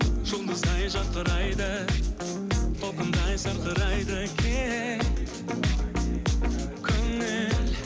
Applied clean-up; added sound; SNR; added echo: none; Acoustic guitar; 14 dB; none.